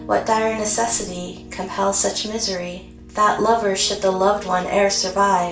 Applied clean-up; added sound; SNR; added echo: none; Piano; 16 dB; reverberation time 0.3 s.